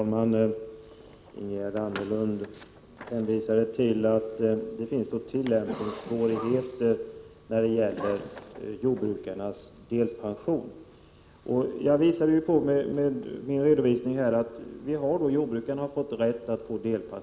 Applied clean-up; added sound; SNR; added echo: none; none; none; none.